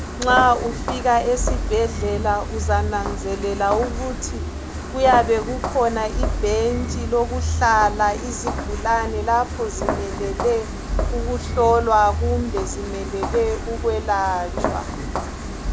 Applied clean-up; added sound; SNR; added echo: none; Walk, footsteps; 3 dB; none.